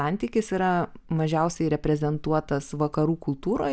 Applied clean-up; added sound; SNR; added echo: none; none; none; none.